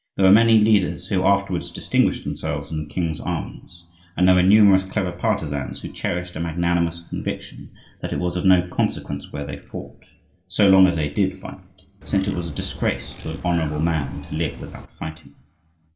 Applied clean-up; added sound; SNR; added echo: none; Bird; 13 dB; reverberation time 1.1 s.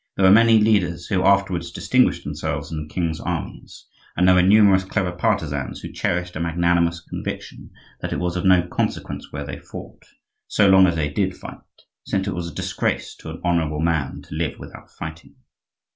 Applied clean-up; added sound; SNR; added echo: none; none; none; none.